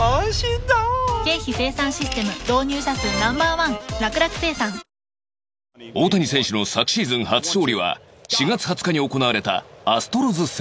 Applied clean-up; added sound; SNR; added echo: none; none; none; none.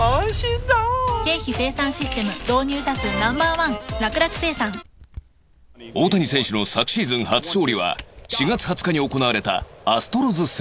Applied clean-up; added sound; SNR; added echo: none; Camera; 20 dB; none.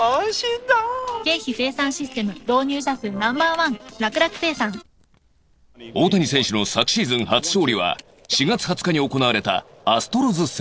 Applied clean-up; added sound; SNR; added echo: neural separator model SepFormer DNS4.